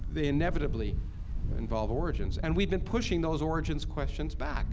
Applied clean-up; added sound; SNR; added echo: none; Wind; -1 dB; none.